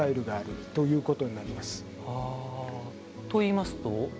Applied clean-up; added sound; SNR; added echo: none; none; none; none.